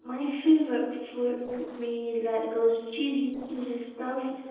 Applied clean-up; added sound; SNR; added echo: neural separator model SepFormer DNS4.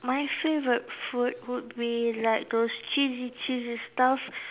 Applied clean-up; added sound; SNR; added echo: none; none; none; none.